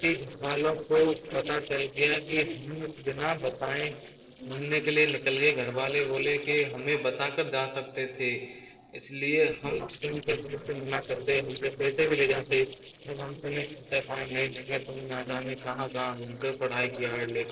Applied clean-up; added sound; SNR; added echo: neural separator model SepFormer DNS4.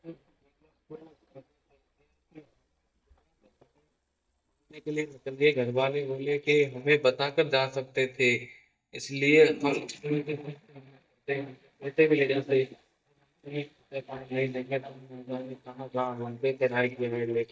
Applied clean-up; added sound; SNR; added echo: neural mask model DeepFilterNet 3.